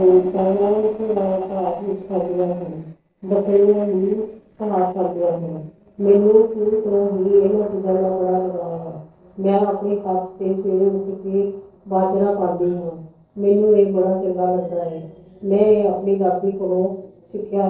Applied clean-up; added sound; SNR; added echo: neural separator model SepFormer DNS4.